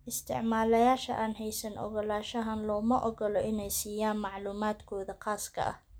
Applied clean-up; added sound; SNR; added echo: none; none; none; none.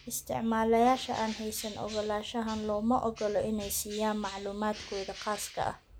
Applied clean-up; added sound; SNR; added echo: none; Bird; 17 dB; none.